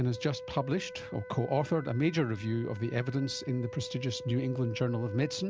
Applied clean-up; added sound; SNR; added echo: none; Wind instrument, woodwind instrument; 13 dB; none.